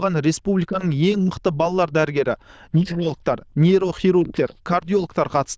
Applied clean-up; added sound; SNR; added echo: neural diffusion model UNIVERSE++.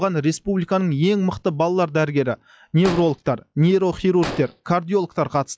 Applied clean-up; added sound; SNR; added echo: classical method log-MMSE.